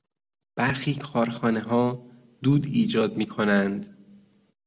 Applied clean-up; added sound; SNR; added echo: none; none; none; none.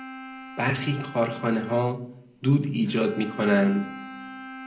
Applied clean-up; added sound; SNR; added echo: none; Bowed string instrument; 15 dB; reverberation time 0.5 s.